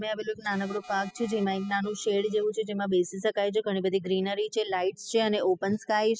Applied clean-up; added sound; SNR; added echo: classical method spectral subtraction.